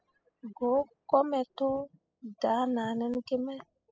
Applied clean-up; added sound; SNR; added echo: classical method spectral subtraction.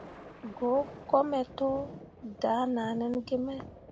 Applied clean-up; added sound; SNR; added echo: none; Thunder; 16 dB; none.